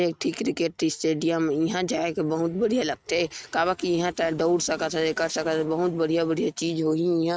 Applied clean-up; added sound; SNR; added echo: neural mask model RNNoise.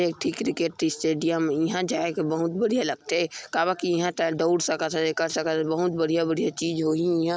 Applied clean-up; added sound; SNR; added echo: none; none; none; none.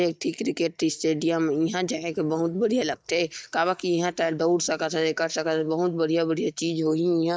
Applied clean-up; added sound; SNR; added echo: neural mask model DeepFilterNet 3.